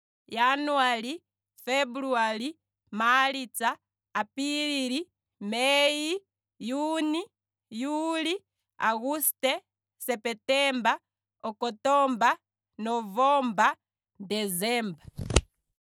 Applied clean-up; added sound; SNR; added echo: none; Scissors; 2 dB; none.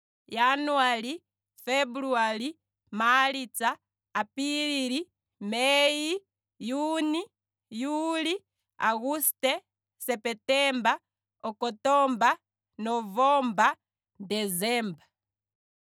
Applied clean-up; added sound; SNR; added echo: none; none; none; none.